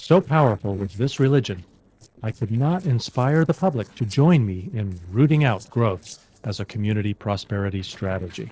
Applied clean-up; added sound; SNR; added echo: neural separator model SepFormer DNS4.